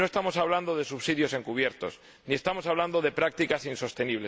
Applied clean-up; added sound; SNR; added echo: none; none; none; none.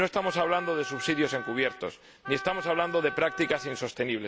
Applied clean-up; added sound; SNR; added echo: none; Wind instrument, woodwind instrument; 10 dB; none.